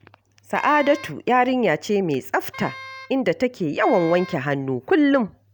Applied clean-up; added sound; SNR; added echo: none; Wind instrument, woodwind instrument; 19 dB; none.